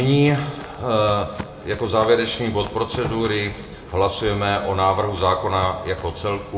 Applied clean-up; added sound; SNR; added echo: none; Walk, footsteps; 18 dB; reverberation time 0.5 s.